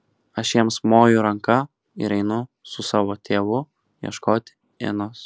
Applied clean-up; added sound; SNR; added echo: none; none; none; none.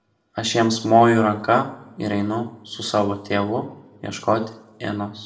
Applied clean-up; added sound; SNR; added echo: none; none; none; reverberation time 0.5 s.